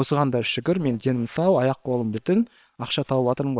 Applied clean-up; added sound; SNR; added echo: neural separator model SepFormer WHAM!.